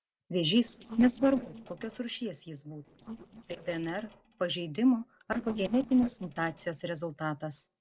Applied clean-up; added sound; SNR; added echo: neural separator model SepFormer DNS4.